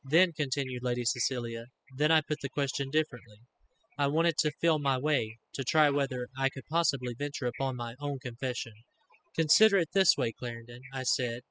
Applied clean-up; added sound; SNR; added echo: classical method spectral subtraction.